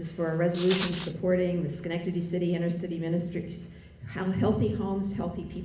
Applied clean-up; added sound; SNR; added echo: none; Rattle; -3 dB; reverberation time 0.3 s.